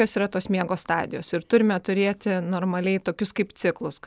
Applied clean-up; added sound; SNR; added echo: none; none; none; none.